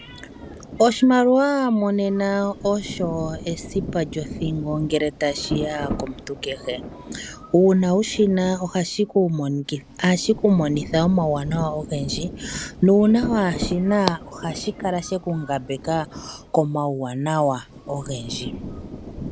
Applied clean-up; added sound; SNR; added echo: none; Rain; 13 dB; none.